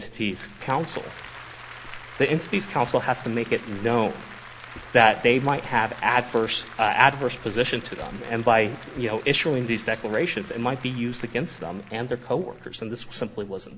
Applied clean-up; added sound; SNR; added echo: none; Applause + Writing; 17 dB; none.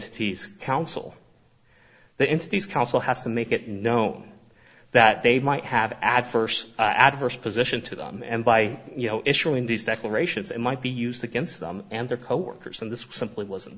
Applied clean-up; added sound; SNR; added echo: none; none; none; none.